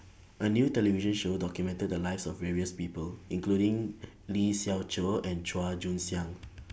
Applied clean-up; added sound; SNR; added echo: none; none; none; none.